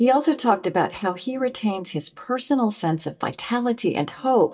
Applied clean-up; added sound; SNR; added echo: neural mask model DeepFilterNet 3.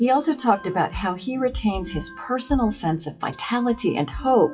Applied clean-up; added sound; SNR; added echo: classical method WPE with log-MMSE.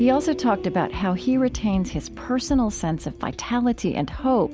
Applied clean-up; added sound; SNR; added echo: none; none; none; none.